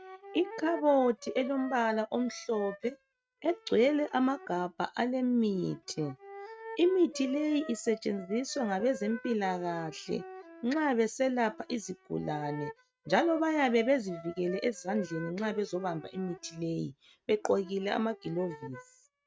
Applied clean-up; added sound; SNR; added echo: neural mask model RNNoise.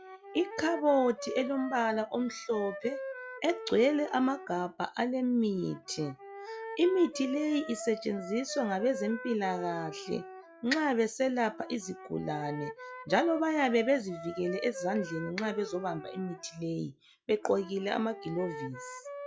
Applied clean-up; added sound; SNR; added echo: classical method log-MMSE.